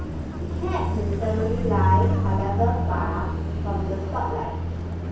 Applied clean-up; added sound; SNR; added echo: none; Car passing by; -4 dB; reverberation time 0.9 s.